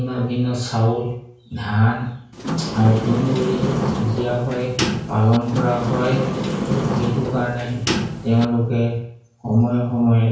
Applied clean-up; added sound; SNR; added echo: none; Sliding door; 3 dB; reverberation time 0.5 s.